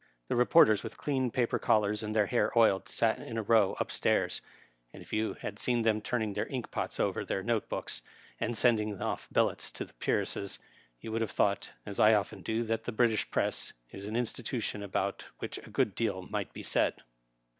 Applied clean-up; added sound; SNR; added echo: none; none; none; none.